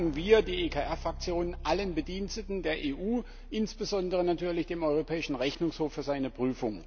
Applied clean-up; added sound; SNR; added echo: none; Keyboard (musical); 12 dB; none.